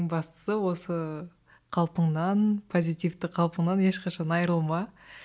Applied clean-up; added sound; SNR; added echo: none; none; none; none.